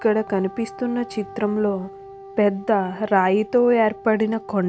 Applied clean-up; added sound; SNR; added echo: none; Wind instrument, woodwind instrument; 18 dB; none.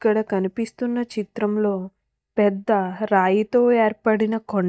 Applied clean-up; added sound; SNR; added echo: neural mask model DeepFilterNet 3.